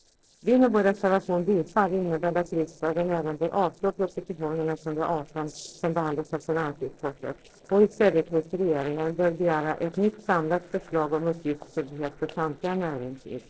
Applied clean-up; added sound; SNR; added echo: neural separator model SepFormer DNS4.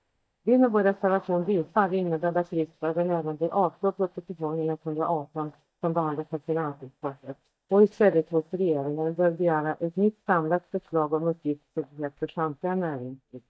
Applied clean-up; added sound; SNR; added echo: neural mask model DeepFilterNet 3.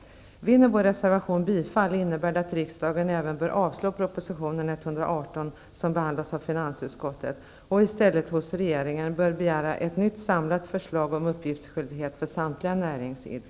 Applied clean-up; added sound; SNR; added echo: none; none; none; none.